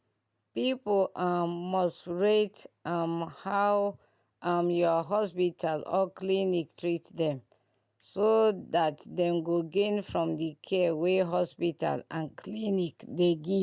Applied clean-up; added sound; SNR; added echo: none; none; none; none.